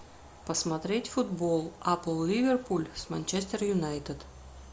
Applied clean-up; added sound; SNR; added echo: none; none; none; none.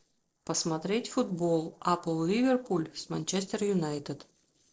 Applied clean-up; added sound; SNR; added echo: neural separator model SepFormer DNS4.